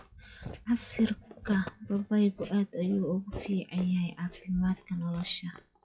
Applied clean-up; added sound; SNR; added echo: classical method WPE with log-MMSE.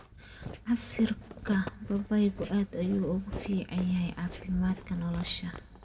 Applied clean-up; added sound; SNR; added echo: none; Walk, footsteps; 14 dB; reverberation time 1.1 s.